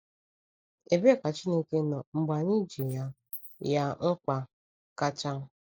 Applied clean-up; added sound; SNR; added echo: neural mask model Resemble Enhance denoiser.